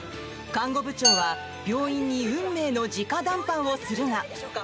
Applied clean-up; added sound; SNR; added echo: none; Glass; 3 dB; none.